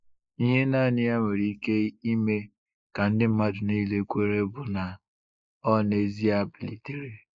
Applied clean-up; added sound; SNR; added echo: neural mask model Resemble Enhance denoiser.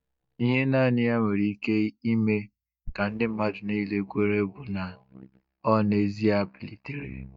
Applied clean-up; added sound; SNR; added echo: neural mask model DeepFilterNet 3.